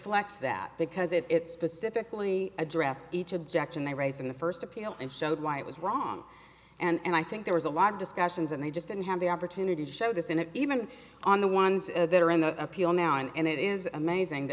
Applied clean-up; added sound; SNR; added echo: none; none; none; none.